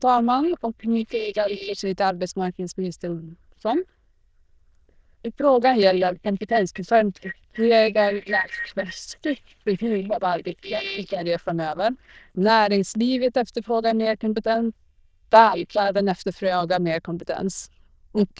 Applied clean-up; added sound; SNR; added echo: neural diffusion model UNIVERSE++.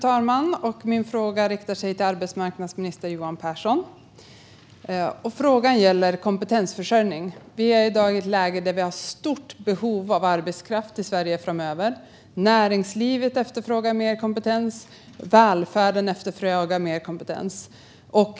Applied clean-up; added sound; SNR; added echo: none; none; none; none.